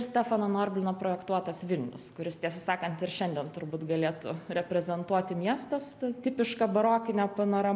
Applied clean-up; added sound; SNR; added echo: none; none; none; none.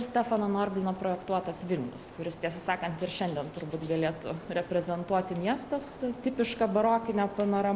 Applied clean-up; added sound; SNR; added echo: none; Rain + Rattle (instrument); 16 dB; none.